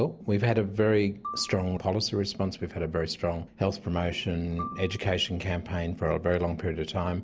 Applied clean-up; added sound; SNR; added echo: none; Marimba, xylophone; 17 dB; none.